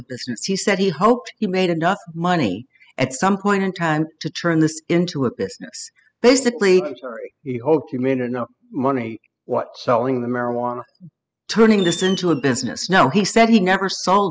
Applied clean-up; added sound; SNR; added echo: classical method spectral subtraction.